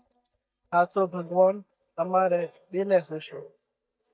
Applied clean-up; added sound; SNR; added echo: neural mask model DeepFilterNet 3.